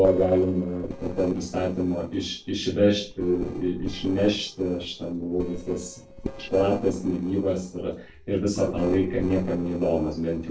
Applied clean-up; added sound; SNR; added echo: neural separator model SepFormer DNS4.